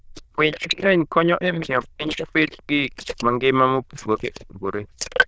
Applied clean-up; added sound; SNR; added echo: neural diffusion model UNIVERSE++.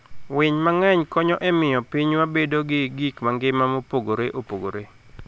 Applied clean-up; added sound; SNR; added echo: none; none; none; none.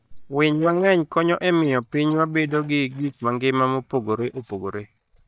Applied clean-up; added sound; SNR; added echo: neural mask model DeepFilterNet 3.